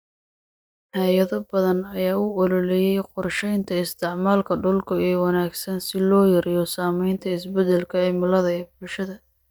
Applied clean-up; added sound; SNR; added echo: neural mask model DeepFilterNet 3.